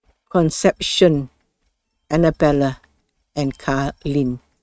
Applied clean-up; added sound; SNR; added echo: neural mask model RNNoise.